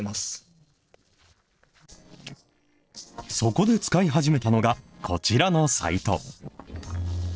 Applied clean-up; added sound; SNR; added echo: neural separator model SepFormer DNS4.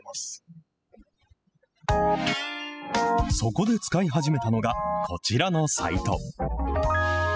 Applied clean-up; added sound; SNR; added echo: classical method spectral subtraction.